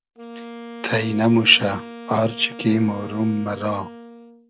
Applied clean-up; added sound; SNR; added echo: none; Wind instrument, woodwind instrument; 15 dB; none.